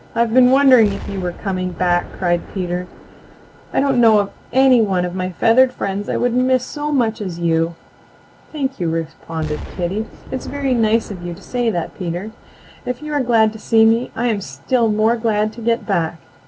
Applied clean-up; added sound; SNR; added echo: none; Explosion; 19 dB; none.